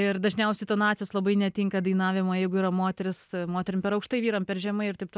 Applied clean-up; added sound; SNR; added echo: none; none; none; none.